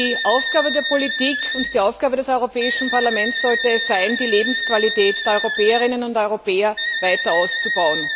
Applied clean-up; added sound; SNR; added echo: none; Wind instrument, woodwind instrument; 4 dB; none.